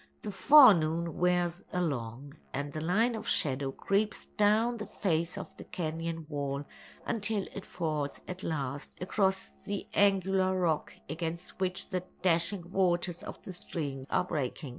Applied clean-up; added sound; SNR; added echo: neural separator model SepFormer DNS4.